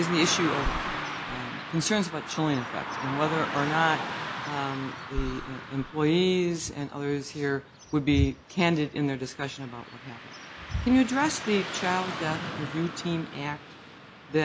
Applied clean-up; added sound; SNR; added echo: none; Burping, eructation + Car passing by / Traffic noise, roadway noise; 7 dB; none.